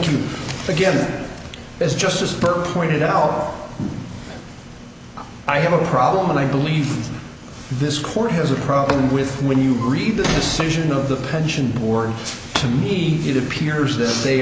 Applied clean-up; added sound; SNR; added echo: none; none; none; none.